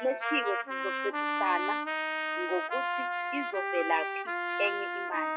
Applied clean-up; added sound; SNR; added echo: classical method log-MMSE.